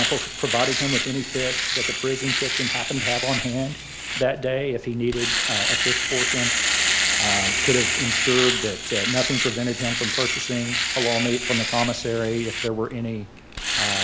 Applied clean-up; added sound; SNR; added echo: none; Domestic sounds, home sounds; -2 dB; none.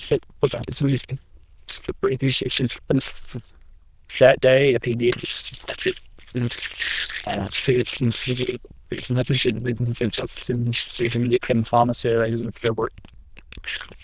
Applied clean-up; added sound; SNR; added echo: neural diffusion model UNIVERSE++.